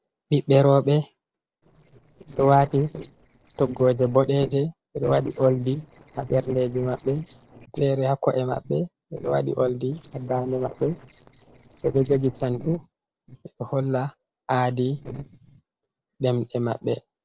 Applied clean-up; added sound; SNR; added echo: neural separator model SepFormer DNS4.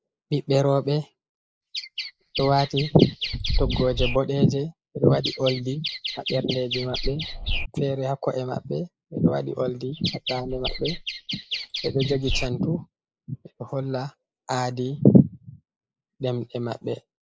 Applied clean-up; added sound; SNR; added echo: neural mask model Resemble Enhance denoiser.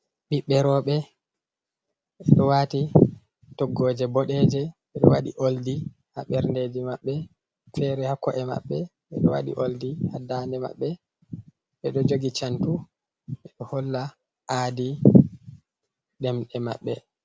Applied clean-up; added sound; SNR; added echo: none; none; none; none.